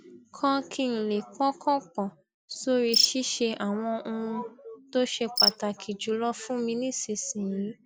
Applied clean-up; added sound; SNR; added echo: none; Cricket; 3 dB; none.